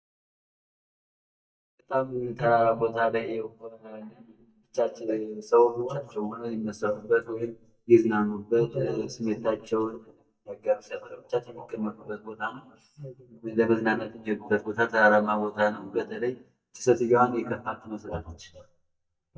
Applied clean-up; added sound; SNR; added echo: neural mask model DeepFilterNet 3.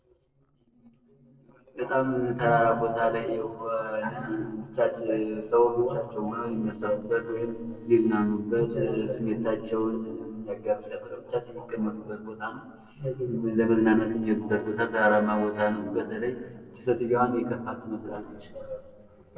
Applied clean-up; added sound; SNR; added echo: neural separator model SepFormer DNS4.